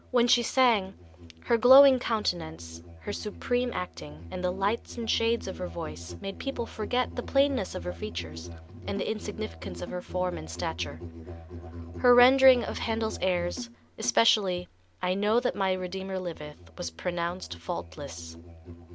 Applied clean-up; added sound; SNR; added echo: none; Musical instrument; 14 dB; none.